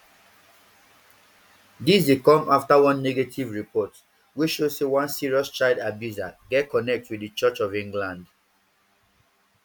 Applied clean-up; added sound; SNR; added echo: none; none; none; none.